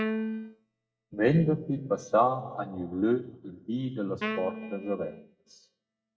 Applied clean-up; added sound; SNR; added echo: neural mask model DeepFilterNet 3.